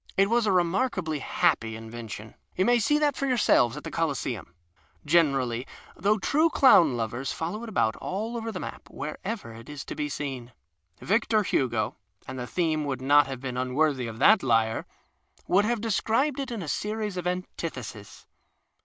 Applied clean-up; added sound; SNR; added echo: none; none; none; none.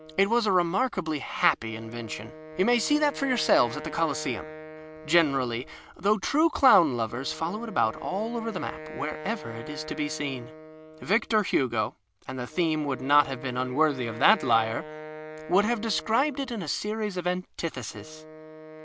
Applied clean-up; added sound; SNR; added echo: none; Wind instrument, woodwind instrument; 15 dB; none.